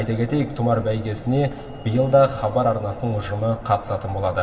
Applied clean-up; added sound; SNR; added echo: none; none; none; reverberation time 1.8 s.